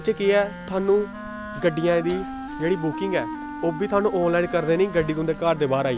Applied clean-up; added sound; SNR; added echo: none; Wind instrument, woodwind instrument; 12 dB; none.